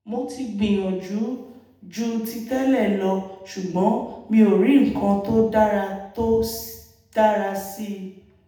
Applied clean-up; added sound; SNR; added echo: none; none; none; reverberation time 0.8 s.